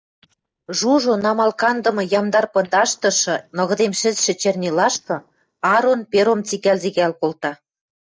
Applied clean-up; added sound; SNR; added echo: neural mask model DeepFilterNet 3.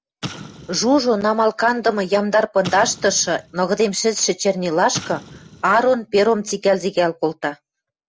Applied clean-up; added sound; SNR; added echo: none; Explosion; 18 dB; none.